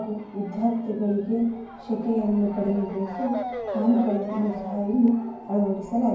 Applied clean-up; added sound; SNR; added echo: none; Motor vehicle (road) / Siren; 12 dB; reverberation time 0.9 s.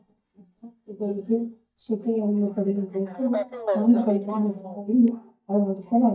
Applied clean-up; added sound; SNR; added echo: neural mask model DeepFilterNet 3.